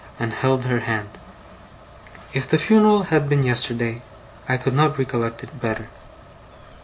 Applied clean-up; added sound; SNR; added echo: none; none; none; none.